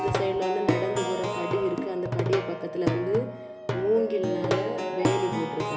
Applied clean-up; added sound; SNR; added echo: none; Plucked string instrument; 1 dB; reverberation time 0.9 s.